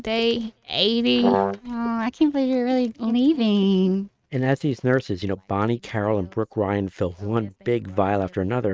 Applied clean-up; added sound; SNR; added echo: neural mask model RNNoise.